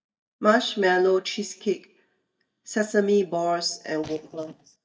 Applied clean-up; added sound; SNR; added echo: neural mask model DeepFilterNet 3.